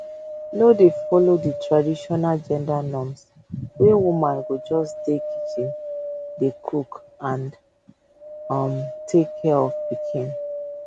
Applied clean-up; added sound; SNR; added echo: none; Wind; 10 dB; none.